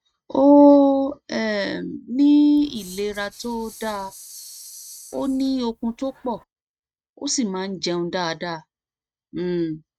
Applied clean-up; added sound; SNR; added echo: neural mask model RNNoise.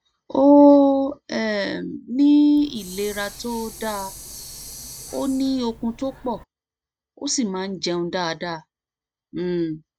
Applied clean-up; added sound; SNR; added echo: none; Hiss; 18 dB; none.